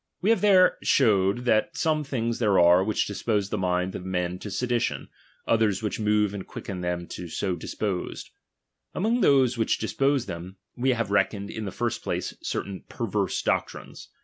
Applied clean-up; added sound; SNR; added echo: none; none; none; none.